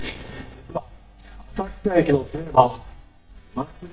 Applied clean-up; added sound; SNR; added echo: neural mask model DeepFilterNet 3.